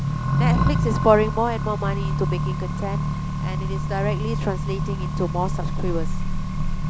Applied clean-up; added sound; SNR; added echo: none; Accelerating, revving, vroom; -4 dB; none.